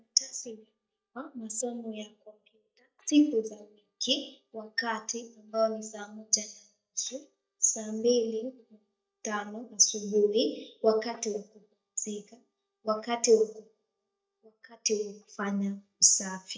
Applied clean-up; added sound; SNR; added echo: neural mask model DeepFilterNet 3.